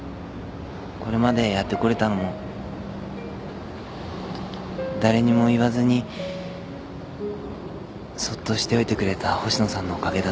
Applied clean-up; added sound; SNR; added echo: none; none; none; none.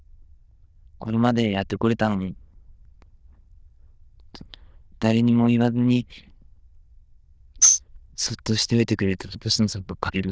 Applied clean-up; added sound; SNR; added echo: neural diffusion model UNIVERSE++.